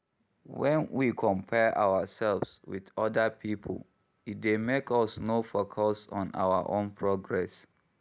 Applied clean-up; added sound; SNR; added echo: none; none; none; none.